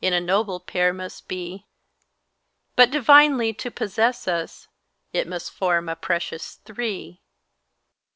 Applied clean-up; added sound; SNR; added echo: none; none; none; none.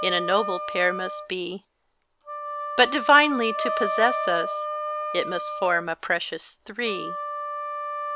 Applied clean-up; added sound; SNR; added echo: none; Wind instrument, woodwind instrument + Wind instrument, woodwind instrument; 5 dB; none.